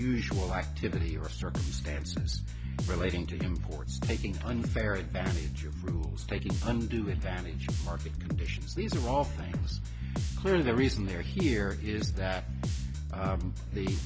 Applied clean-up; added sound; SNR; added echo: none; Bass guitar; -1 dB; none.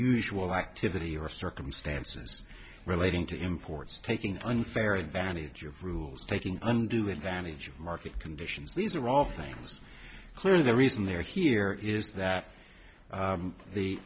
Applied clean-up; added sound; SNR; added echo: none; none; none; none.